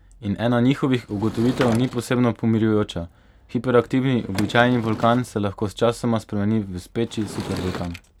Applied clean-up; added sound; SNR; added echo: none; Sliding door / Wood; 15 dB; none.